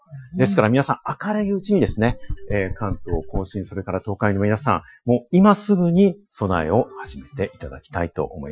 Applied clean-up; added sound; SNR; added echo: classical method Wiener filter.